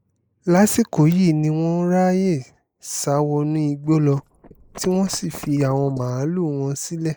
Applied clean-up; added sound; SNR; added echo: neural mask model Resemble Enhance denoiser.